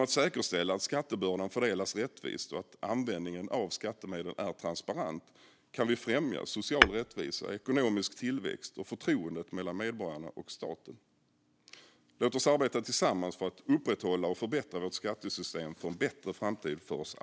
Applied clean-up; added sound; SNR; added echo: none; Tap / Hammer; -3 dB; none.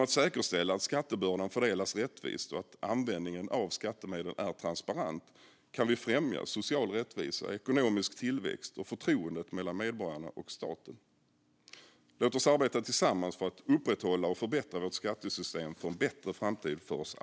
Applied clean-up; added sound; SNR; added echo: none; none; none; none.